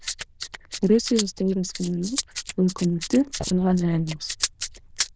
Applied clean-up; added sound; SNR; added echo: neural diffusion model UNIVERSE++.